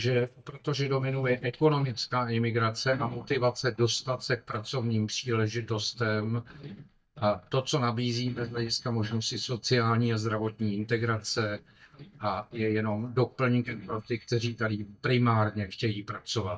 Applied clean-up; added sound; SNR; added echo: neural mask model DeepFilterNet 3.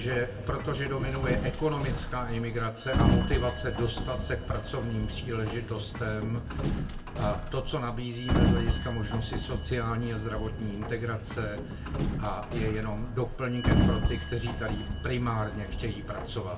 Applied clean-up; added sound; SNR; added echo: none; Sliding door; -1 dB; reverberation time 0.2 s.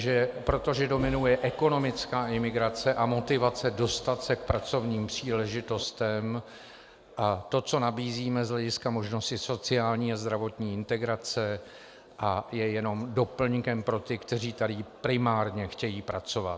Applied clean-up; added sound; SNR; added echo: none; none; none; none.